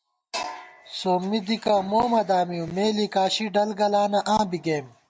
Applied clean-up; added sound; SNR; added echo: none; none; none; none.